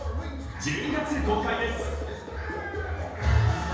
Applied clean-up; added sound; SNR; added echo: none; none; none; reverberation time 1.2 s.